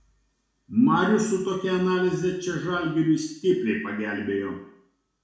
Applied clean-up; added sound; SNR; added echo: none; none; none; reverberation time 0.6 s.